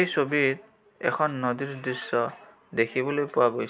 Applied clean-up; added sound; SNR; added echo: none; none; none; none.